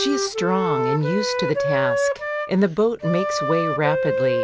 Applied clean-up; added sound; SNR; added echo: none; Wind instrument, woodwind instrument; 0 dB; none.